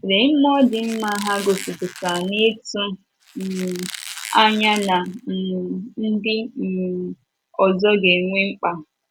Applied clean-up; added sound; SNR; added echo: none; Squeak; 15 dB; none.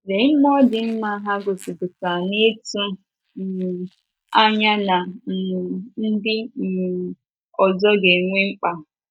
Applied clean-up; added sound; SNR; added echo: neural mask model DeepFilterNet 3.